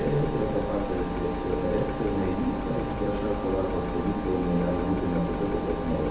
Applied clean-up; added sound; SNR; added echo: none; Engine; 3 dB; reverberation time 1.0 s.